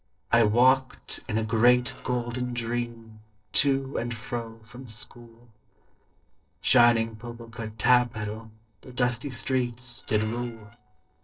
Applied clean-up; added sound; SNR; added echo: neural separator model SepFormer DNS4.